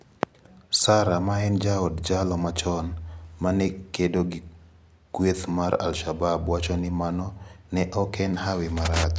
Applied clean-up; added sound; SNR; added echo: none; none; none; none.